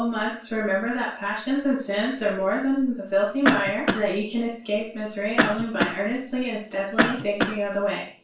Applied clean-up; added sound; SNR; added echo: none; Cough; 1 dB; reverberation time 0.4 s.